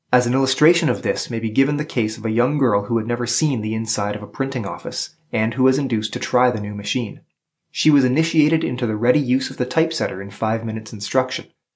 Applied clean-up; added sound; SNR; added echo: none; none; none; none.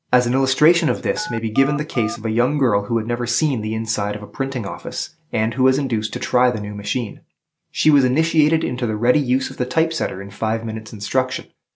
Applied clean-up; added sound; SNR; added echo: none; Telephone; 11 dB; none.